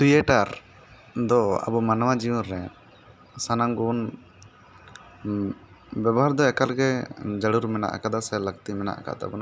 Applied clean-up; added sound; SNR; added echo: none; none; none; none.